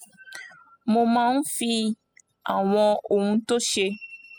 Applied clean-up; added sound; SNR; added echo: classical method spectral subtraction.